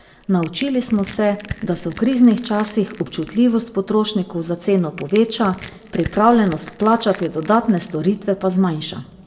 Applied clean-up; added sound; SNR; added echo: none; Crushing; 19 dB; reverberation time 1.5 s.